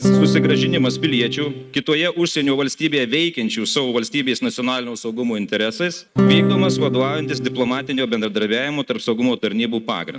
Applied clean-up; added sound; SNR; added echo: neural mask model RNNoise.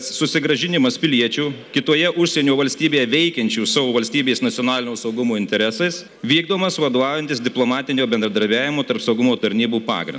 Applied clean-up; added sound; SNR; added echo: none; none; none; none.